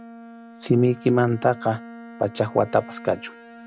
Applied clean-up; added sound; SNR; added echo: none; Bowed string instrument; 18 dB; none.